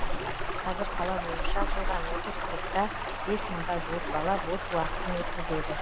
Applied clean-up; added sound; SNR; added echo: none; Stream + Alarm; -3 dB; none.